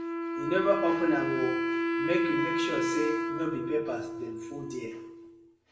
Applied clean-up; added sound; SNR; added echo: none; Wind instrument, woodwind instrument; -1 dB; reverberation time 0.8 s.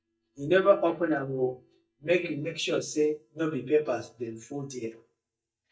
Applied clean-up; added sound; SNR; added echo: neural mask model DeepFilterNet 3.